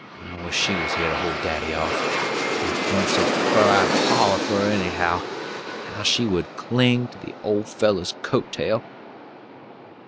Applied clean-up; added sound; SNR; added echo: none; Aircraft; 1 dB; none.